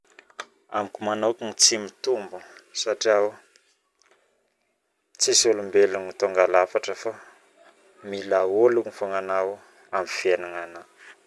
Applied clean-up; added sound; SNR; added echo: none; none; none; none.